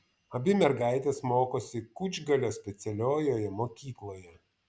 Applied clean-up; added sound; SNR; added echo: none; none; none; none.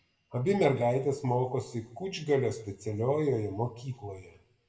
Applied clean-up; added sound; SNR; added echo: none; none; none; reverberation time 0.6 s.